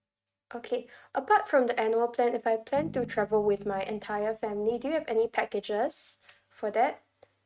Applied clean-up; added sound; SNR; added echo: neural mask model RNNoise.